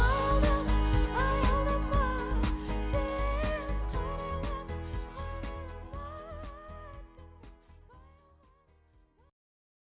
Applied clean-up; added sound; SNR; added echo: none; none; none; none.